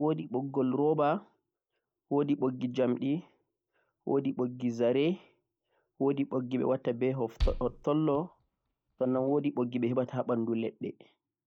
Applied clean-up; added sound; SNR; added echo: neural mask model DeepFilterNet 3.